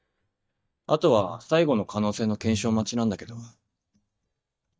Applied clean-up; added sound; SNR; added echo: neural mask model DeepFilterNet 3.